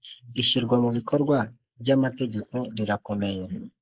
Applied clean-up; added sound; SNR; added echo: neural mask model Resemble Enhance denoiser.